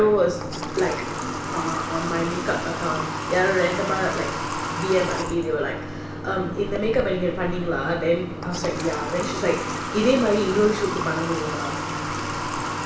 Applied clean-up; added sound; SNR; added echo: none; Water tap, faucet / Water; 4 dB; reverberation time 0.8 s.